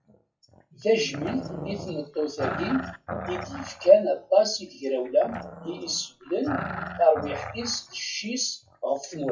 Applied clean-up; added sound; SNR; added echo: classical method WPE with log-MMSE.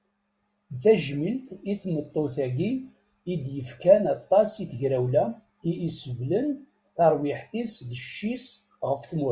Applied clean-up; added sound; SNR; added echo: none; none; none; none.